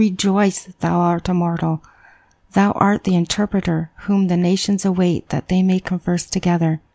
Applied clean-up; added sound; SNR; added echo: none; none; none; none.